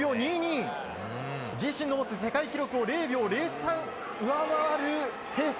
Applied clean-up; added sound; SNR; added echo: none; none; none; none.